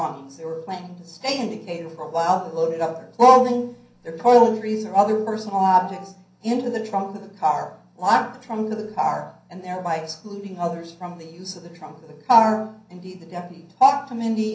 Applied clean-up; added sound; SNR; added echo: none; Wind instrument, woodwind instrument; 18 dB; reverberation time 0.6 s.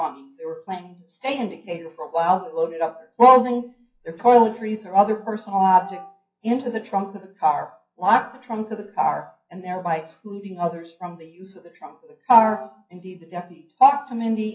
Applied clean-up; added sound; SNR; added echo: classical method WPE with log-MMSE.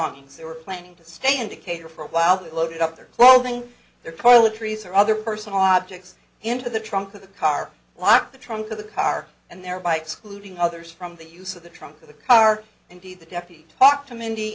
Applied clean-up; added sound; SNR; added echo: none; none; none; none.